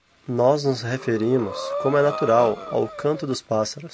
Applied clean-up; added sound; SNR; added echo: none; Breathing; 11 dB; none.